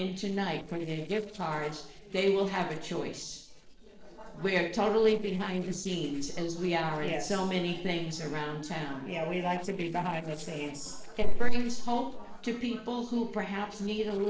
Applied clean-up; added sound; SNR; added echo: neural separator model SepFormer DNS4.